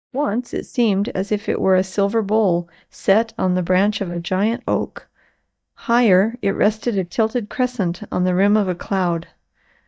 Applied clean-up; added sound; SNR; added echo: neural mask model DeepFilterNet 3.